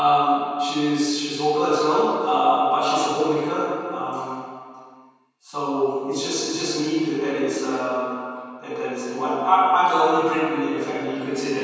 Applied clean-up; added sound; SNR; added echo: none; none; none; reverberation time 2.1 s.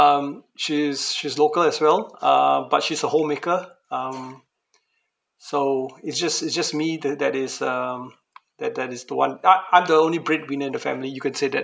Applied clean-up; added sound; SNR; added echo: none; none; none; none.